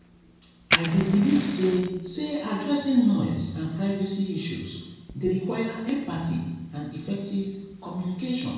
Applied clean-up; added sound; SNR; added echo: none; Fire; 11 dB; reverberation time 1.0 s.